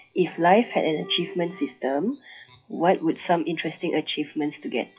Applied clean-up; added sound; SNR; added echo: classical method WPE with log-MMSE.